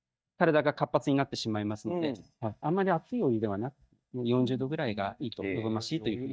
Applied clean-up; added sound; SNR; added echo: neural mask model DeepFilterNet 3.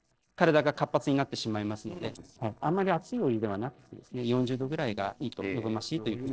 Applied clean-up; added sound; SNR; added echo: neural separator model SepFormer DNS4.